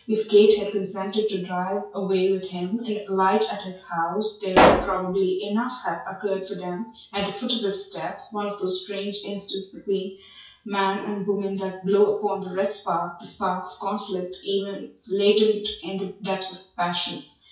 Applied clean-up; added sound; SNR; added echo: classical method WPE with log-MMSE.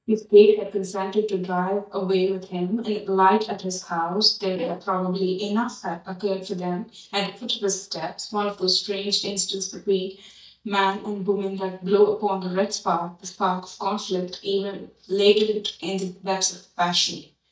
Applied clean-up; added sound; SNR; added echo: neural mask model DeepFilterNet 3.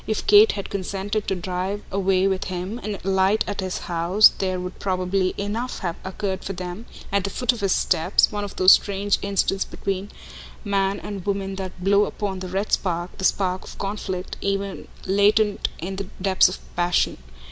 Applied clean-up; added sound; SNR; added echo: none; none; none; none.